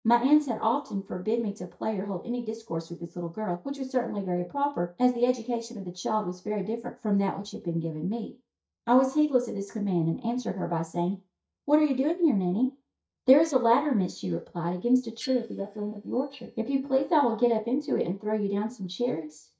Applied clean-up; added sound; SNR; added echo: neural mask model DeepFilterNet 3.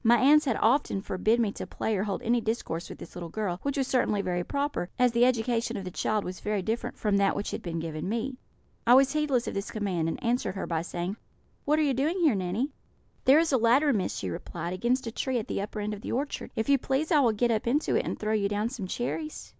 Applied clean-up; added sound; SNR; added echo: none; none; none; none.